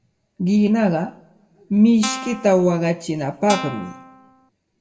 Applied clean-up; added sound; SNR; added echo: none; Guitar; 11 dB; reverberation time 0.5 s.